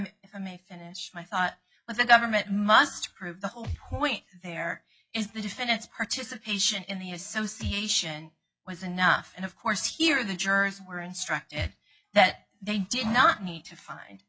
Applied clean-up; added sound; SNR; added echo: classical method log-MMSE.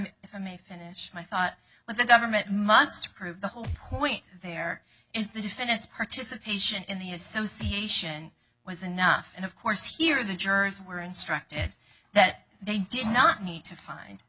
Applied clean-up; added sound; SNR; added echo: none; Thump, thud; 18 dB; none.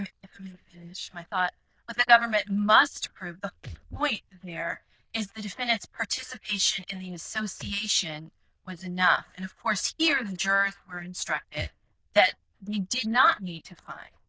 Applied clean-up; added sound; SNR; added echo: neural diffusion model UNIVERSE++.